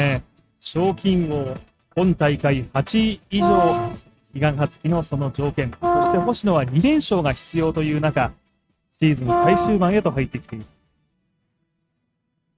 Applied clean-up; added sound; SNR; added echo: neural mask model RNNoise.